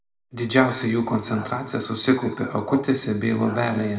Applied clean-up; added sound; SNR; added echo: none; Bark; 17 dB; reverberation time 0.8 s.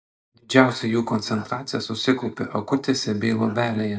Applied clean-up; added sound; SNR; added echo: neural mask model DeepFilterNet 3.